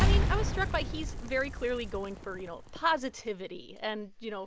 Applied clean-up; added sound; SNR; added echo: none; Explosion; -2 dB; none.